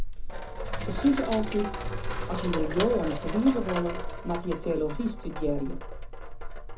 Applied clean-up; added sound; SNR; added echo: none; Sink (filling or washing); 2 dB; reverberation time 0.3 s.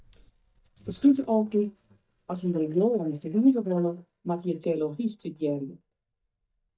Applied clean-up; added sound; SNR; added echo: neural mask model DeepFilterNet 3.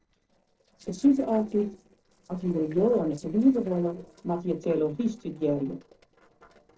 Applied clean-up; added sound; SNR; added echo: neural separator model SepFormer DNS4.